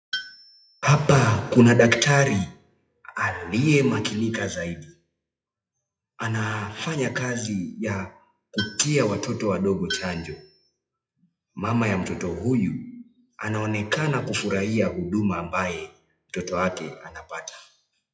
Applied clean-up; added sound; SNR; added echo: classical method WPE with log-MMSE.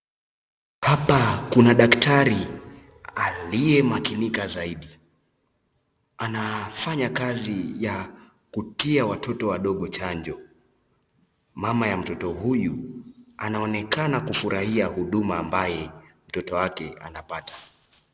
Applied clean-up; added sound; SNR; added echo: none; none; none; none.